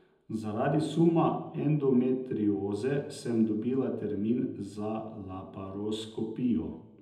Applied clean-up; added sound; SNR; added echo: none; none; none; reverberation time 0.8 s.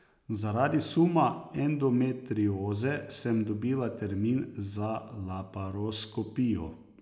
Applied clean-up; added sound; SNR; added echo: none; none; none; none.